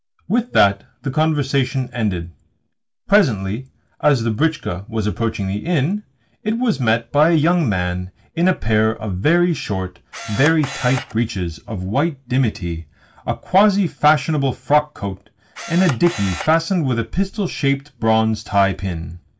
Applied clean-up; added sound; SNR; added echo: none; Camera; 11 dB; none.